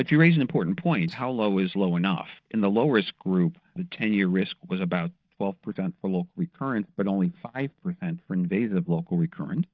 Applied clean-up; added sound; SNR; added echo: neural mask model DeepFilterNet 3.